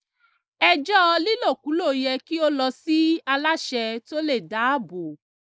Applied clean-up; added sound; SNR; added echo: neural mask model Resemble Enhance denoiser.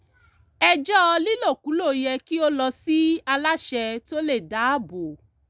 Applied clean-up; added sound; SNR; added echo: none; none; none; none.